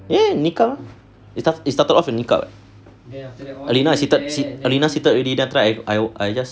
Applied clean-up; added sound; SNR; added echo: none; none; none; none.